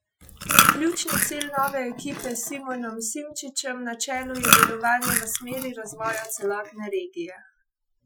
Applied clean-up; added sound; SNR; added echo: classical method Wiener filter.